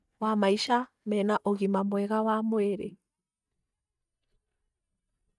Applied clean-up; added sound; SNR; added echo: neural mask model DeepFilterNet 3.